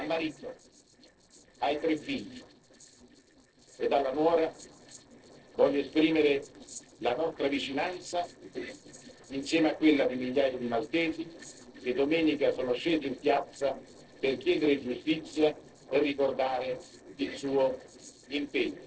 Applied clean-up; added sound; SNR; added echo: neural separator model SepFormer DNS4.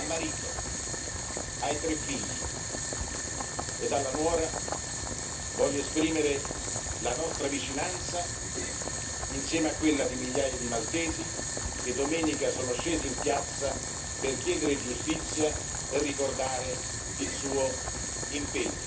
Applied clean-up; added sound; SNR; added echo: none; Boiling; 0 dB; reverberation time 0.3 s.